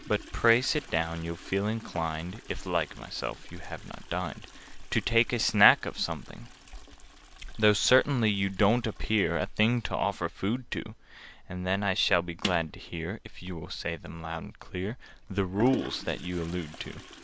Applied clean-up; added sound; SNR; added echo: none; Toilet flush; 17 dB; none.